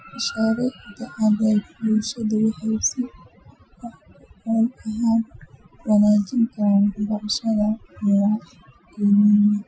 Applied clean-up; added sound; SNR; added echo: classical method Wiener filter.